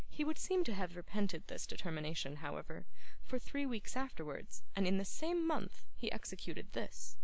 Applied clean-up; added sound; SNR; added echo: none; none; none; none.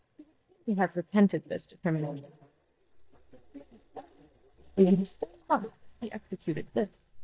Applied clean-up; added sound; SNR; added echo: neural mask model DeepFilterNet 3.